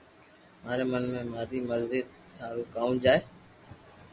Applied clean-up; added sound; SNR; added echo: none; none; none; none.